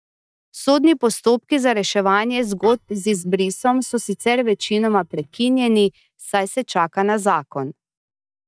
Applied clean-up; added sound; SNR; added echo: neural mask model DeepFilterNet 3.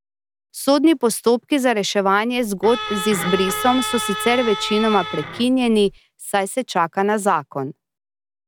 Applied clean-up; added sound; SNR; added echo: none; Bowed string instrument; 8 dB; none.